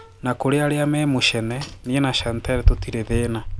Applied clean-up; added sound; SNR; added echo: none; Bicycle; 4 dB; none.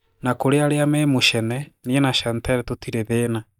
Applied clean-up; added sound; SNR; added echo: neural mask model DeepFilterNet 3.